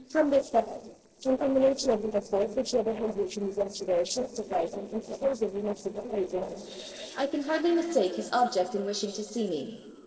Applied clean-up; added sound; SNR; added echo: neural separator model SepFormer DNS4.